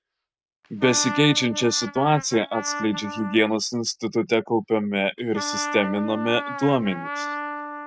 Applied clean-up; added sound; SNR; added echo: neural mask model RNNoise.